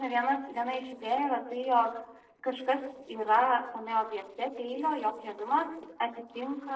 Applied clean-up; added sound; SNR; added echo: neural separator model SepFormer DNS4.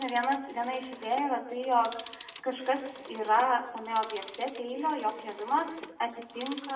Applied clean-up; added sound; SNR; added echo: none; Telephone; 14 dB; reverberation time 0.7 s.